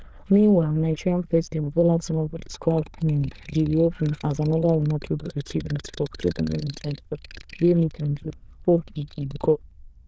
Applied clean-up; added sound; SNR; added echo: neural diffusion model UNIVERSE++.